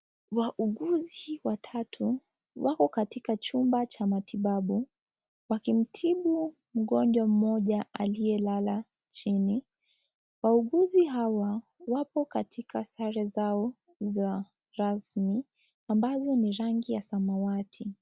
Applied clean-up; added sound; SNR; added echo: none; none; none; none.